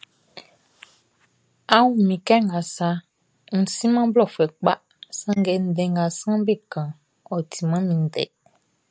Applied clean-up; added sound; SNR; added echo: none; none; none; none.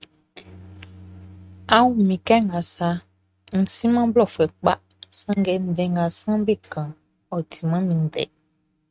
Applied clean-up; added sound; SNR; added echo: neural mask model RNNoise.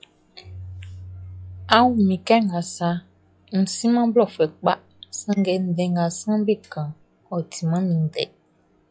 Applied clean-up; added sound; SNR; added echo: classical method log-MMSE.